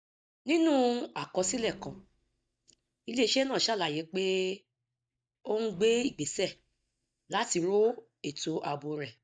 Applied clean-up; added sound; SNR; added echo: neural mask model DeepFilterNet 3.